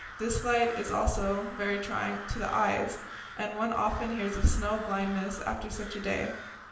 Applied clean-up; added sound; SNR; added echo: none; Crow; 14 dB; reverberation time 0.9 s.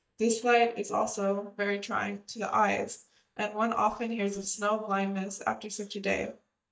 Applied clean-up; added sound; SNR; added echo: neural mask model DeepFilterNet 3.